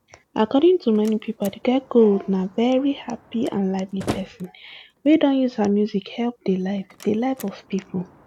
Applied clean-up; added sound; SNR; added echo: none; Slam; 19 dB; none.